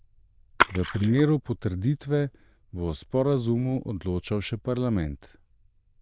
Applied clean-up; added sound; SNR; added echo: neural diffusion model UNIVERSE++.